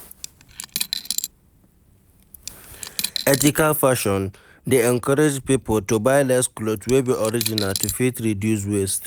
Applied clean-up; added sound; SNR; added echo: none; Coin (dropping); 8 dB; none.